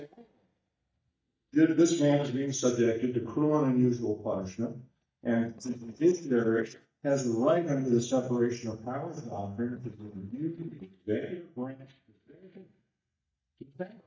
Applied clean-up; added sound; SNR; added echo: neural mask model DeepFilterNet 3.